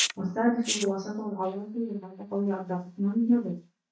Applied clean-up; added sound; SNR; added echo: neural mask model DeepFilterNet 3.